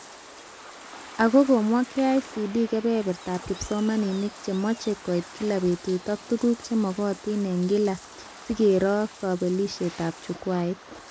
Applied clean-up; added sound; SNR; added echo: none; Waves, surf + Bathtub (filling or washing); 18 dB; none.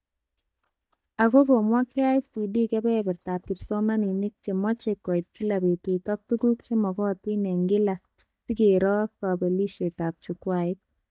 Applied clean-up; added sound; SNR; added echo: neural mask model DeepFilterNet 3.